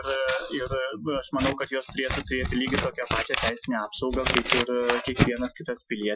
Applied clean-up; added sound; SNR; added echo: classical method Wiener filter.